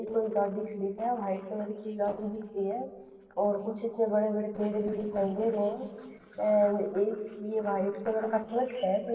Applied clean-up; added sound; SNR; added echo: neural separator model SepFormer DNS4.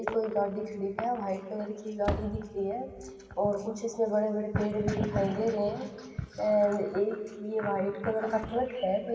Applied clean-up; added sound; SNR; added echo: none; Slam; 16 dB; reverberation time 2.0 s.